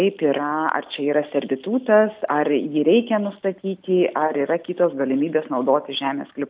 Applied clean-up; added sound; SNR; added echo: none; none; none; none.